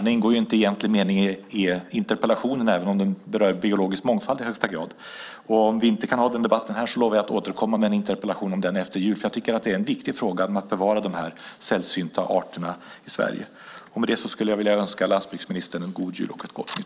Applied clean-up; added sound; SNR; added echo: none; none; none; none.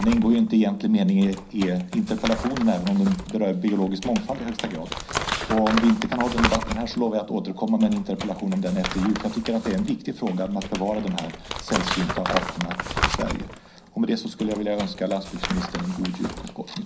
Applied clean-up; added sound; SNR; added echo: none; Crumpling, crinkling; 8 dB; reverberation time 0.5 s.